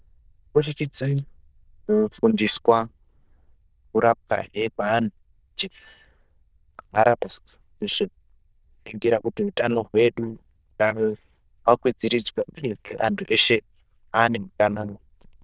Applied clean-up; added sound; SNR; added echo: neural diffusion model UNIVERSE++.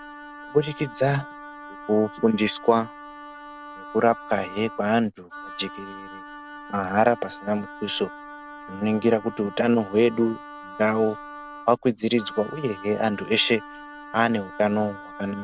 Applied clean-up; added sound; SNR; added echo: none; Wind instrument, woodwind instrument; 15 dB; none.